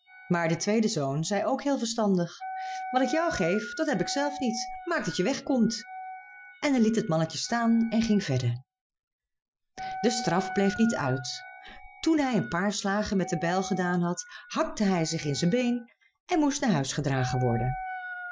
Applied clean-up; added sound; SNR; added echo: classical method Wiener filter.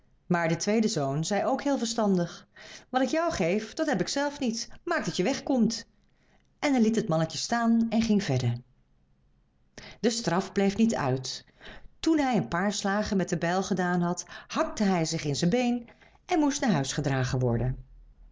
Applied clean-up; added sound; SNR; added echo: none; none; none; none.